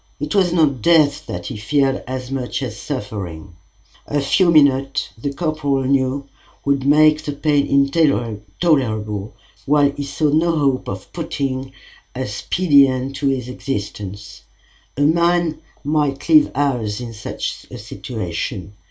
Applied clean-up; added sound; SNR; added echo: none; none; none; reverberation time 0.2 s.